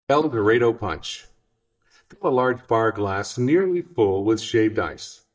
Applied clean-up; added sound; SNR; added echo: neural mask model DeepFilterNet 3.